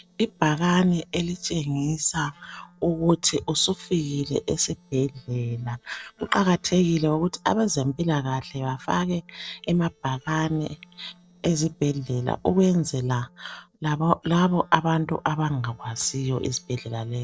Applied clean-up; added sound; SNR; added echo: neural separator model SepFormer DNS4.